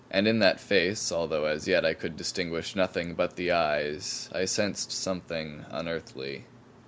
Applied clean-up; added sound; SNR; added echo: none; none; none; none.